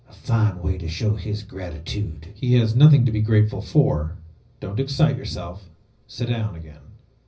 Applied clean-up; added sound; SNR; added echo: none; none; none; reverberation time 0.4 s.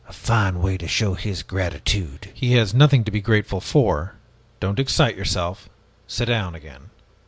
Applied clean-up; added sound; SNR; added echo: none; none; none; none.